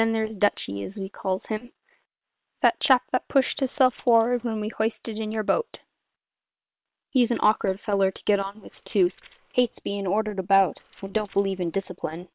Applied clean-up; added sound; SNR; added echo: neural separator model SepFormer WHAM!.